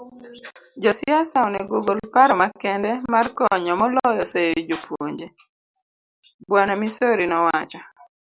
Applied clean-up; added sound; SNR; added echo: none; none; none; none.